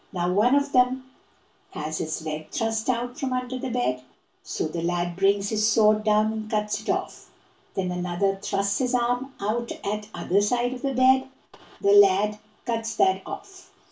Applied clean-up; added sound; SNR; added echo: none; none; none; reverberation time 0.2 s.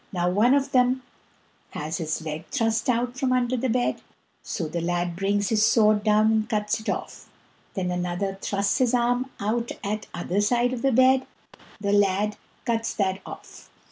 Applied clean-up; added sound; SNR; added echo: none; none; none; none.